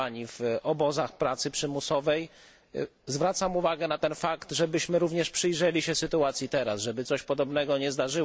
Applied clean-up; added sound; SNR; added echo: none; none; none; none.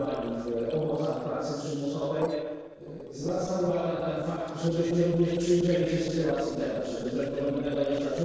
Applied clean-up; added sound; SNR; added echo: neural separator model SepFormer DNS4.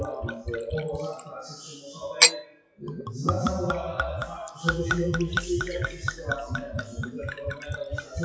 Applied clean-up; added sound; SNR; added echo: classical method WPE with log-MMSE.